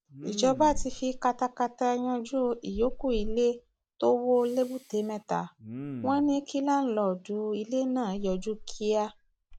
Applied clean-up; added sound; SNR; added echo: none; Respiratory sounds; 12 dB; none.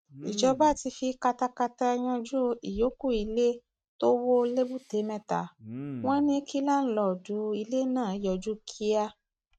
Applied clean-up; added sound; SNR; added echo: neural mask model RNNoise.